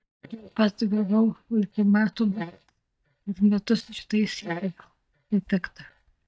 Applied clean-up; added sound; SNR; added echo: neural mask model DeepFilterNet 3.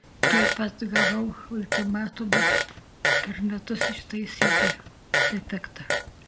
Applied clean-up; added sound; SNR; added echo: none; Fart; -5 dB; none.